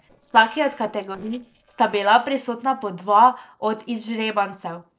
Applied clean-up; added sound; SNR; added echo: neural separator model SepFormer DNS4.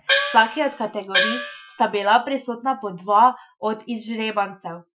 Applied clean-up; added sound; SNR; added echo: classical method Wiener filter.